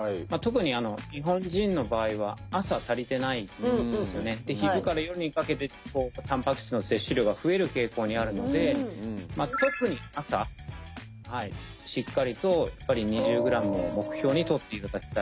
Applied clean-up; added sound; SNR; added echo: none; none; none; none.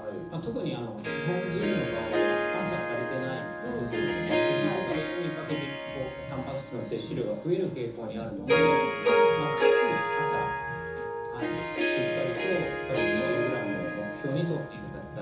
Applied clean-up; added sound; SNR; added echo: none; Harp; -4 dB; reverberation time 0.7 s.